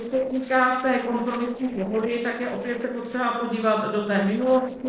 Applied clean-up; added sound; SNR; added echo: neural separator model SepFormer DNS4.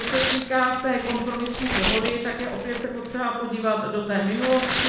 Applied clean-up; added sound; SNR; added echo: none; Tearing; 4 dB; reverberation time 0.9 s.